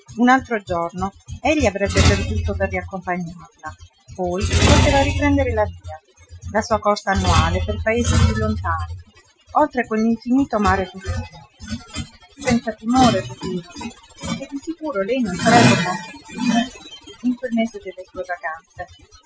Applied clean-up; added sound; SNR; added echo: classical method Wiener filter.